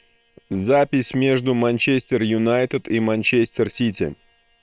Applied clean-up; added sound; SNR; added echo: neural separator model SepFormer WHAM!.